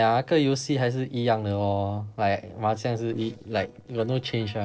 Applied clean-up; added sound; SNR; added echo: neural separator model SepFormer DNS4.